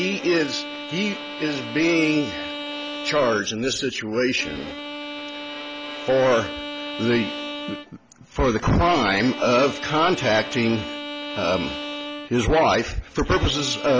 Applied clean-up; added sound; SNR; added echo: none; Bowed string instrument; 10 dB; none.